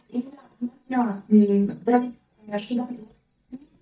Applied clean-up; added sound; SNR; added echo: neural mask model DeepFilterNet 3.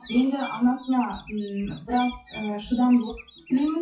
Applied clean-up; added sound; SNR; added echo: classical method WPE with log-MMSE.